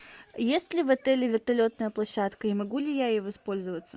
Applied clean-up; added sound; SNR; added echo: none; none; none; none.